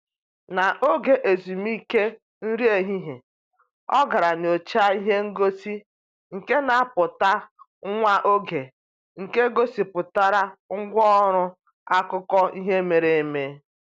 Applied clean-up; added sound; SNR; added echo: none; none; none; none.